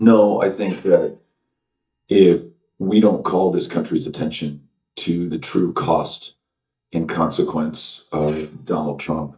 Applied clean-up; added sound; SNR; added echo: neural mask model DeepFilterNet 3.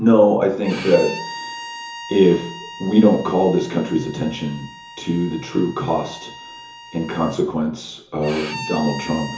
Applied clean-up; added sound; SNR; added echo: none; Bowed string instrument; 15 dB; reverberation time 0.7 s.